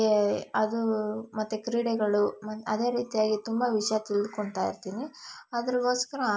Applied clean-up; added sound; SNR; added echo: none; none; none; none.